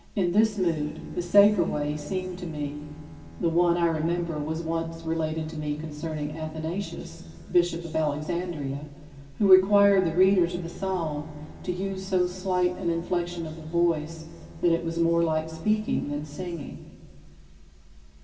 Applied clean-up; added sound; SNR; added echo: none; Bowed string instrument; 19 dB; reverberation time 2.2 s.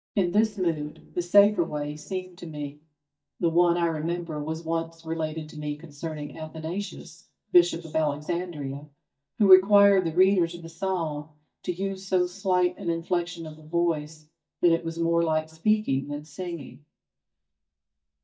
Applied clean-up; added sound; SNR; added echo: neural mask model DeepFilterNet 3.